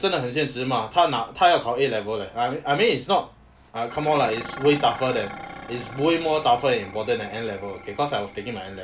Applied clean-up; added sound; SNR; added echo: none; Dishes, pots, and pans; 17 dB; none.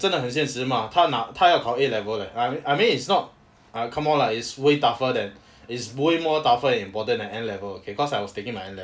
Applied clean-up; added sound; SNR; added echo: none; none; none; none.